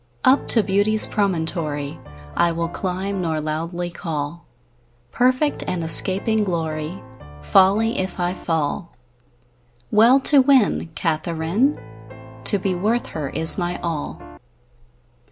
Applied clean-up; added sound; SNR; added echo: none; Piano; 14 dB; none.